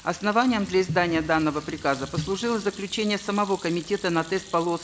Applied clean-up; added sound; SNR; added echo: none; Sink (filling or washing) / Hands; 20 dB; none.